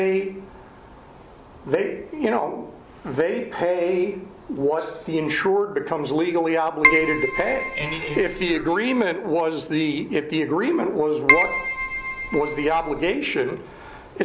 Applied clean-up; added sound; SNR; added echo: none; Keyboard (musical); 0 dB; none.